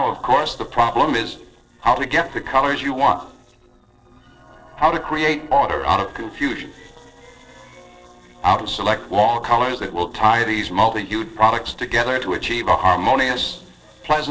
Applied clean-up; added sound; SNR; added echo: neural separator model SepFormer DNS4.